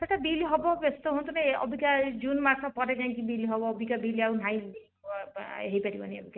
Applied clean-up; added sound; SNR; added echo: neural mask model RNNoise.